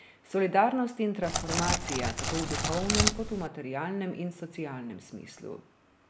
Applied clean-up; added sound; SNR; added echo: none; Crackle; -1 dB; none.